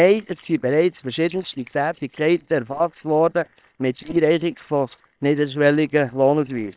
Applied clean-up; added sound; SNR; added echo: neural separator model SepFormer WHAM!.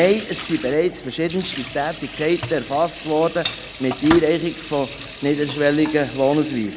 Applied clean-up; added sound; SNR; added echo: none; Sink (filling or washing) / Water tap, faucet; 12 dB; none.